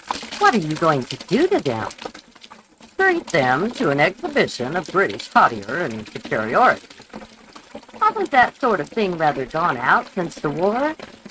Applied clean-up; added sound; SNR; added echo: neural mask model RNNoise.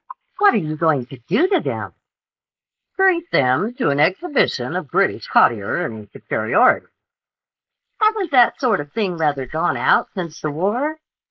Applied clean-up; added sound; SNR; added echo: neural mask model Resemble Enhance denoiser.